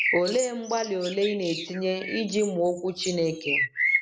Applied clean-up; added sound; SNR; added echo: none; Bird; 4 dB; none.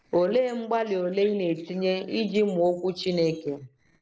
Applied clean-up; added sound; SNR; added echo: neural separator model SepFormer DNS4.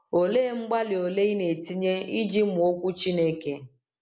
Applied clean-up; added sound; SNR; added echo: none; none; none; none.